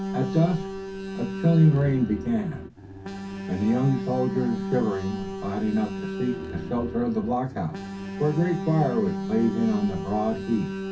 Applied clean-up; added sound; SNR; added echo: none; Alarm; 7 dB; reverberation time 0.3 s.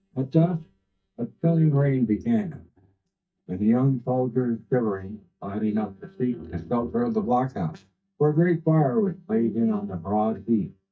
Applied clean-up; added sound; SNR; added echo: neural mask model DeepFilterNet 3.